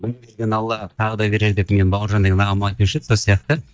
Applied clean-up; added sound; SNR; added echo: neural mask model DeepFilterNet 3.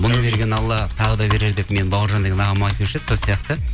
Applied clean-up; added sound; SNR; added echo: none; Computer keyboard; 9 dB; none.